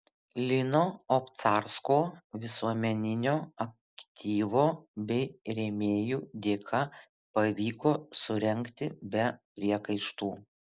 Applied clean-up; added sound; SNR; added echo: none; none; none; none.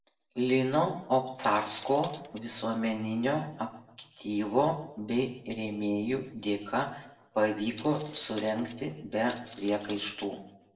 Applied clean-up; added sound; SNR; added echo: none; Coin (dropping); 18 dB; reverberation time 0.7 s.